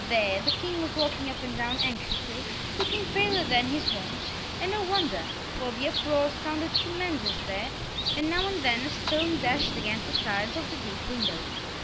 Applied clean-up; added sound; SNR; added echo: none; Bird; 1 dB; none.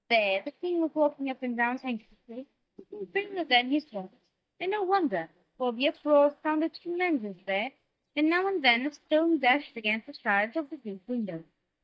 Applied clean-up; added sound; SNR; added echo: neural mask model DeepFilterNet 3.